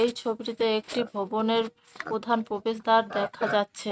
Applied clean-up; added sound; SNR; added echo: neural mask model RNNoise.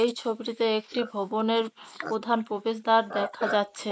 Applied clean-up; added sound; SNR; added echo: neural mask model Resemble Enhance denoiser.